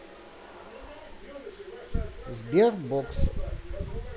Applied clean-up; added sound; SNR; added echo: none; none; none; none.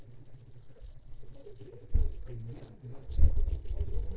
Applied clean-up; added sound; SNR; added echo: neural separator model SepFormer DNS4.